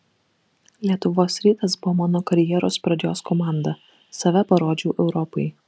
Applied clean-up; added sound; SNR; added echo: none; none; none; none.